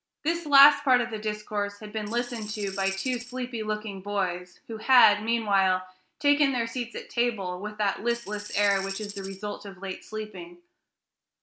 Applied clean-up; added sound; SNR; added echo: none; Tambourine; 12 dB; none.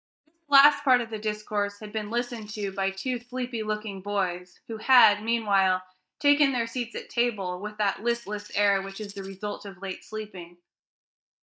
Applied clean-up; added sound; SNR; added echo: neural mask model DeepFilterNet 3.